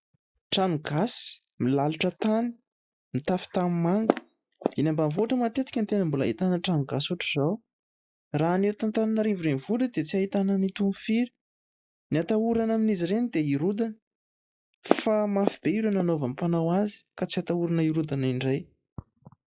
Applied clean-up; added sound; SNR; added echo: classical method log-MMSE.